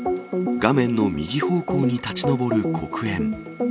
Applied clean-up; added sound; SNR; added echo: none; none; none; none.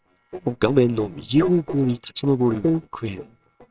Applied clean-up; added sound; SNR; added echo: neural separator model SepFormer WHAMR!.